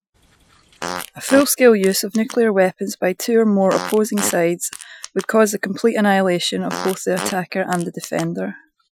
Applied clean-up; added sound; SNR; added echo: classical method Wiener filter.